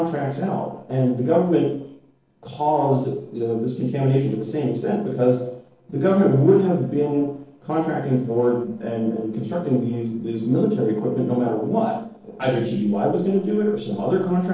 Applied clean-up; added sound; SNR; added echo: neural separator model SepFormer DNS4.